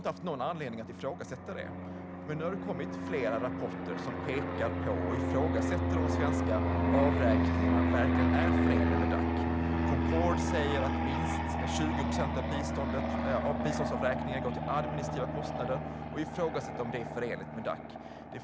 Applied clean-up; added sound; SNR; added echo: none; Fixed-wing aircraft, airplane; -5 dB; none.